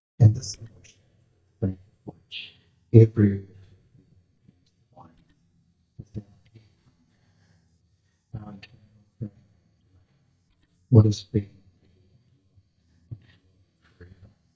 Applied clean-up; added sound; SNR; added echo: neural mask model DeepFilterNet 3.